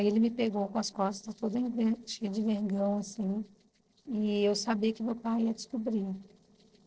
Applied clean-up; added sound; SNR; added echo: neural separator model SepFormer DNS4.